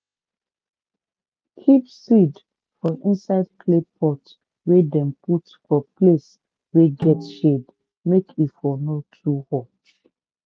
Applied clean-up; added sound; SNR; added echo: neural mask model RNNoise.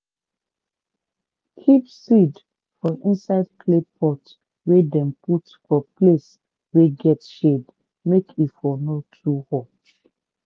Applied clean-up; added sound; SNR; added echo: none; none; none; none.